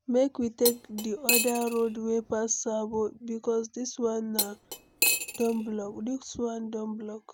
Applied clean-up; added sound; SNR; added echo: none; Cutlery, silverware; 2 dB; none.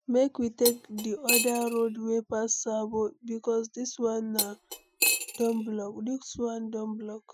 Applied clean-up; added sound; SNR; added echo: classical method Wiener filter.